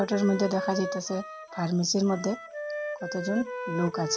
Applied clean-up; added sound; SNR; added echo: none; Wind instrument, woodwind instrument; 7 dB; none.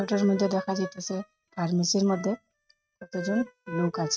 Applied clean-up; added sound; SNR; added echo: neural mask model RNNoise.